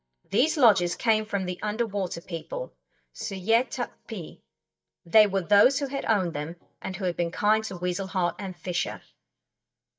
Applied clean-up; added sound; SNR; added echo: neural mask model DeepFilterNet 3.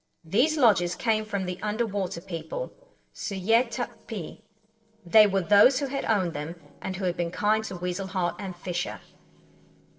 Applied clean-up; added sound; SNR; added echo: neural separator model SepFormer DNS4.